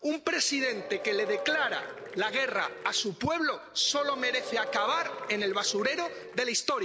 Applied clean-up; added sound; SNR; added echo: none; Applause / Crowd / Cheering; 11 dB; none.